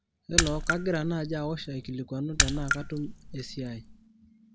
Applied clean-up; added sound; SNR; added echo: none; Raindrop / Splash, splatter; -1 dB; none.